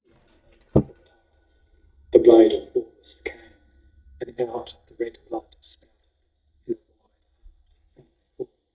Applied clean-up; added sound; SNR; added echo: neural mask model DeepFilterNet 3.